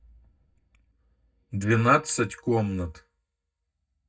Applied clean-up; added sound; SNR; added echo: neural mask model DeepFilterNet 3.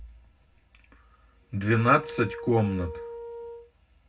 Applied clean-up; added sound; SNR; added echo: none; Wind instrument, woodwind instrument; 12 dB; reverberation time 0.3 s.